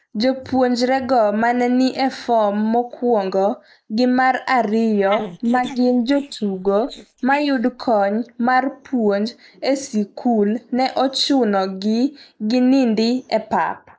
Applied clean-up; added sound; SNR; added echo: neural mask model Resemble Enhance denoiser.